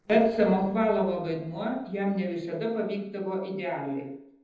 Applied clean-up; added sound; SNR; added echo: neural separator model SepFormer DNS4.